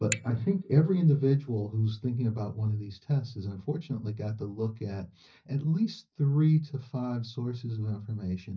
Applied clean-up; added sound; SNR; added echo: neural mask model DeepFilterNet 3.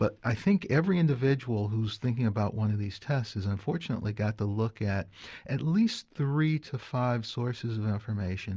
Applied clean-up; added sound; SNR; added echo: none; none; none; none.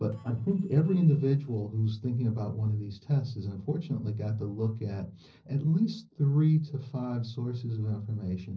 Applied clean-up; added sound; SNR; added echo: neural separator model SepFormer DNS4.